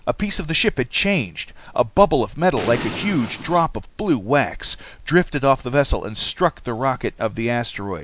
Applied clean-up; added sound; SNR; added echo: none; Explosion; 9 dB; none.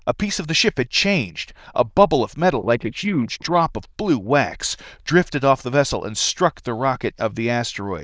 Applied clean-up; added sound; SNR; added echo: neural diffusion model UNIVERSE++.